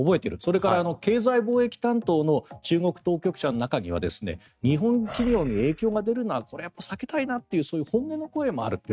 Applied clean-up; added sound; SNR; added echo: neural mask model RNNoise.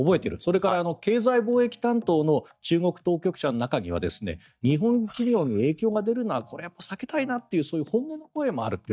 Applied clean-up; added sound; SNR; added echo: neural mask model DeepFilterNet 3.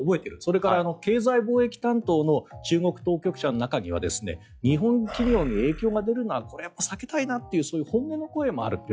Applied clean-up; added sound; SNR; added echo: classical method log-MMSE.